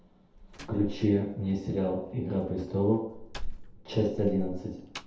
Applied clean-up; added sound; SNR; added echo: none; Slam; 10 dB; reverberation time 0.8 s.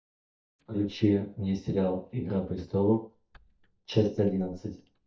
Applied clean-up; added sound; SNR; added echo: neural mask model DeepFilterNet 3.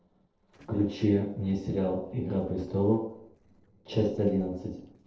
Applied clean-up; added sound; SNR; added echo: neural separator model SepFormer DNS4.